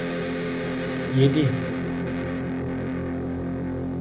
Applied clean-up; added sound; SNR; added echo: none; Electric guitar; -2 dB; none.